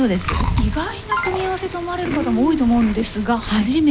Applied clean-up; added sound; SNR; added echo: none; Chewing, mastication; 7 dB; none.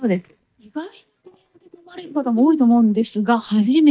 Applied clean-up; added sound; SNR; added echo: neural mask model DeepFilterNet 3.